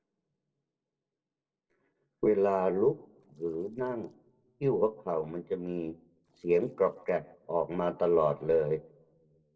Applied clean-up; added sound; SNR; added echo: neural separator model SepFormer DNS4.